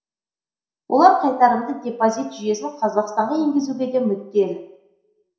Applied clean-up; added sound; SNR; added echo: none; none; none; reverberation time 0.7 s.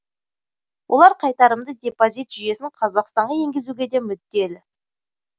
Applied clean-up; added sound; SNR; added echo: none; none; none; none.